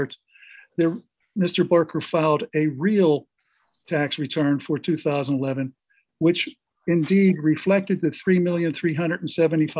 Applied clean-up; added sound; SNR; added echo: none; none; none; none.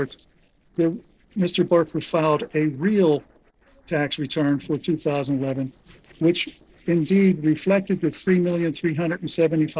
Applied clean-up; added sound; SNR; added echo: neural separator model SepFormer DNS4.